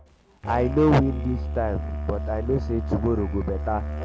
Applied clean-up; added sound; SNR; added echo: none; Musical instrument; 4 dB; none.